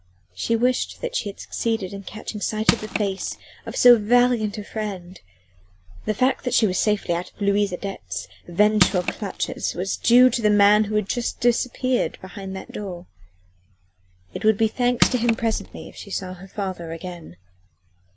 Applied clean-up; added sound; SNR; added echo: none; Crushing; 3 dB; none.